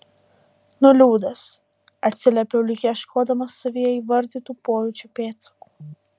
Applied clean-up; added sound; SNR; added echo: none; none; none; none.